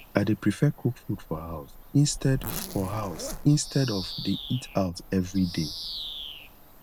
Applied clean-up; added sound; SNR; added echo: none; Bird vocalization, bird call, bird song + Zipper (clothing); 11 dB; none.